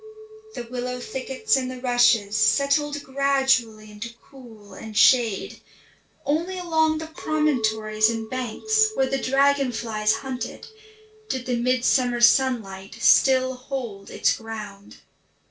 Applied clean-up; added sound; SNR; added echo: none; Chink, clink; 18 dB; reverberation time 0.2 s.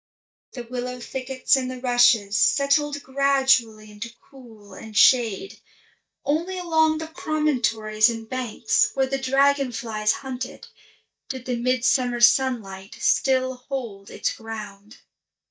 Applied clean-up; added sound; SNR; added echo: neural mask model DeepFilterNet 3.